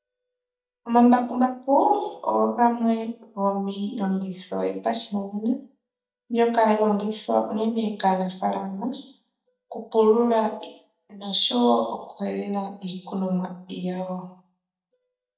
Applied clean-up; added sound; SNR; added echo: neural mask model DeepFilterNet 3.